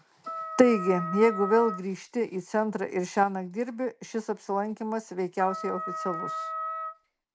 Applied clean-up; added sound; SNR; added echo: none; Wind instrument, woodwind instrument; 7 dB; none.